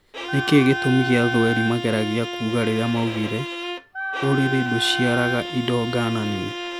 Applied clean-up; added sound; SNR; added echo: none; Wind instrument, woodwind instrument + Bowed string instrument; 6 dB; none.